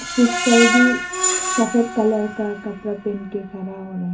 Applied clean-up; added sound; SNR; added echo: none; Screech; 4 dB; reverberation time 0.3 s.